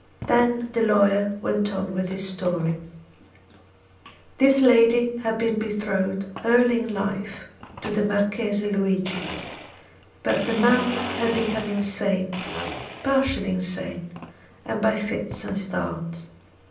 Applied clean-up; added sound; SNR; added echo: none; Domestic sounds, home sounds; 14 dB; reverberation time 0.6 s.